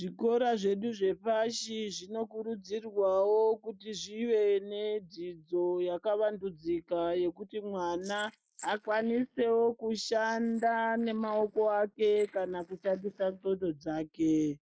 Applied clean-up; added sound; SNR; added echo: neural mask model Resemble Enhance denoiser.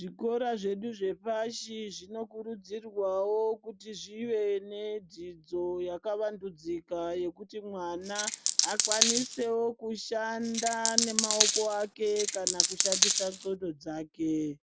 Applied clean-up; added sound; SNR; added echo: none; Coin (dropping); -4 dB; none.